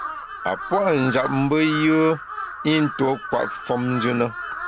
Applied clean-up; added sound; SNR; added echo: none; Crow; 9 dB; none.